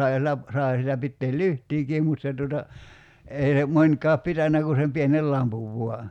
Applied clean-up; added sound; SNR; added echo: none; none; none; none.